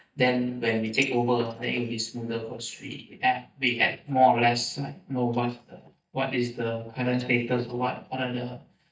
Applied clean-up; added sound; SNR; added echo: neural mask model DeepFilterNet 3.